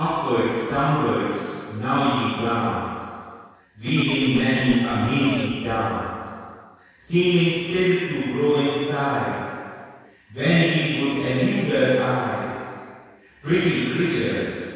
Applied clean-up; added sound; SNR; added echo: none; Scratching (performance technique); 12 dB; reverberation time 2.0 s.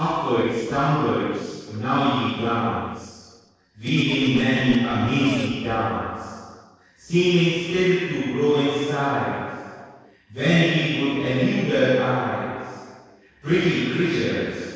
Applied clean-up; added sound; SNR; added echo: neural separator model SepFormer DNS4.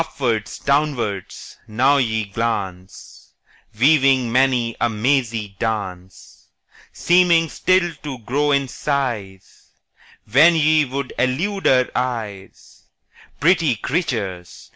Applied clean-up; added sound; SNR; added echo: none; none; none; none.